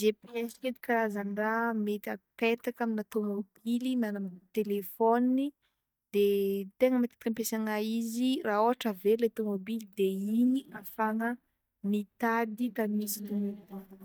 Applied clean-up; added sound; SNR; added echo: neural mask model DeepFilterNet 3.